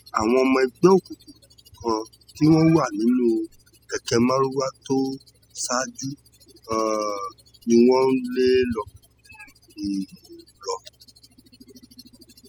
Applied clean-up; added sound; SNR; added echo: classical method spectral subtraction.